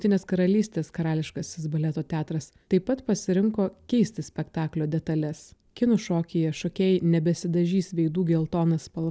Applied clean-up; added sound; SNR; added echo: none; none; none; none.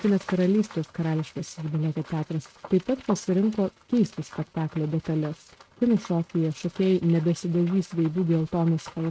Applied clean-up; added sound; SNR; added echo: neural mask model RNNoise.